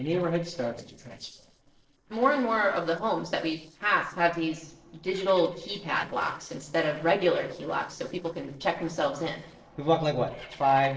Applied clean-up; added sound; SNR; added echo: neural separator model SepFormer DNS4.